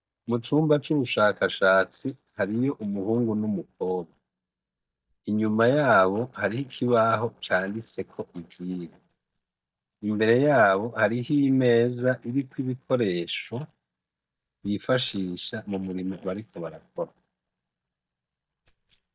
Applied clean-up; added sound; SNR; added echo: neural mask model DeepFilterNet 3.